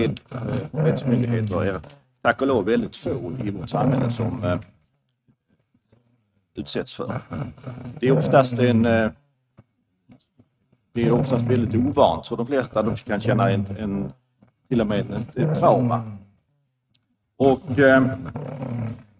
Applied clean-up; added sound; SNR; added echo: neural mask model RNNoise.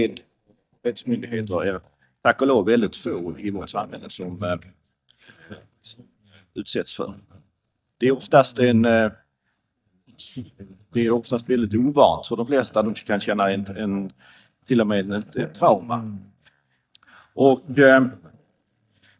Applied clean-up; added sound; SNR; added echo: neural mask model DeepFilterNet 3.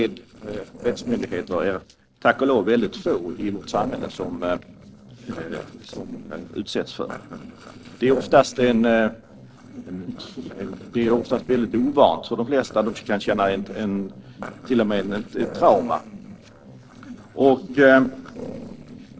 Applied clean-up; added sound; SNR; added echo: neural separator model SepFormer DNS4.